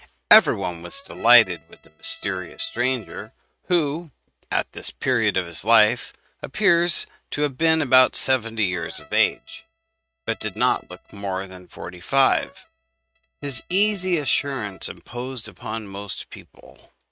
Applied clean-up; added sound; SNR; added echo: neural mask model RNNoise.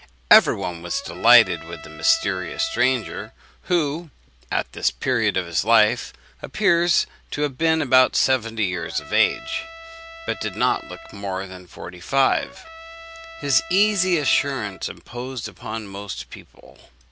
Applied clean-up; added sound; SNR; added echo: none; Trumpet; 16 dB; none.